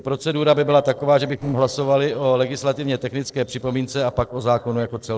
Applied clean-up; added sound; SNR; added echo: neural separator model SepFormer DNS4.